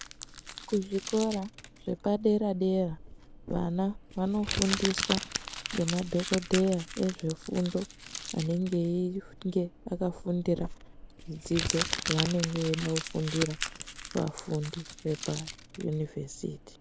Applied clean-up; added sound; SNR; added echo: none; Crumpling, crinkling; 7 dB; none.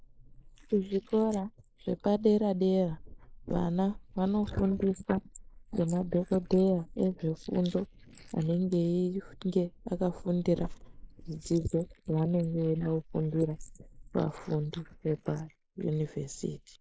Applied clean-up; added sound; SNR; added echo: neural mask model Resemble Enhance denoiser.